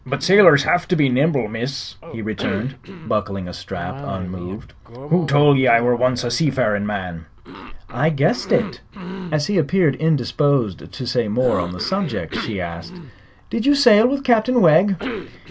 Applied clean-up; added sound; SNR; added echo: none; Cough; 15 dB; none.